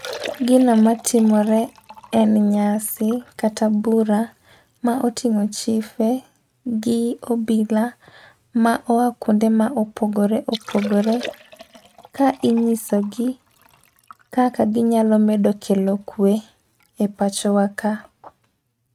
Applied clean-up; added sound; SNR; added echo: neural mask model RNNoise.